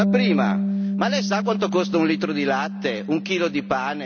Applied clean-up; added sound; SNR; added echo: none; Bass guitar; 1 dB; none.